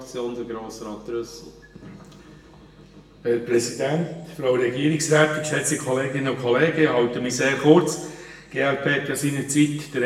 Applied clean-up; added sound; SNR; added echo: none; none; none; reverberation time 1.0 s.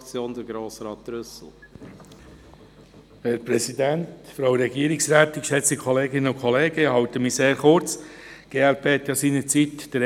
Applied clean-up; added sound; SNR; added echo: none; none; none; none.